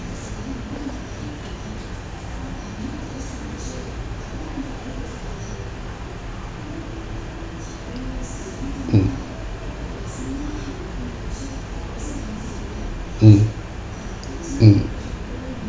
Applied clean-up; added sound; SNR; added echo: none; none; none; none.